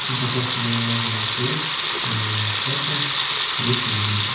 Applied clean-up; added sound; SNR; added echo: none; Sink (filling or washing) / Water tap, faucet / Liquid; -3 dB; reverberation time 0.9 s.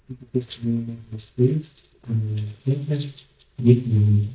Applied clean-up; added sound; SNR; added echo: neural mask model DeepFilterNet 3.